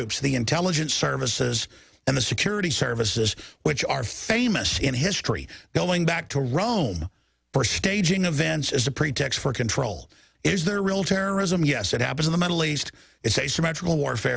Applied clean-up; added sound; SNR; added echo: none; none; none; none.